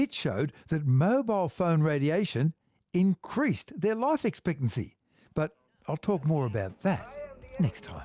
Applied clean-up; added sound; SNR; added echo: none; none; none; none.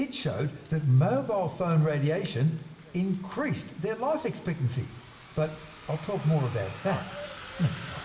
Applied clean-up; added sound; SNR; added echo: none; Bus; 18 dB; reverberation time 1.0 s.